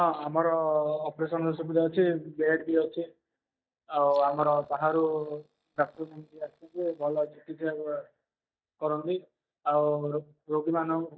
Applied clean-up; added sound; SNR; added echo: neural mask model DeepFilterNet 3.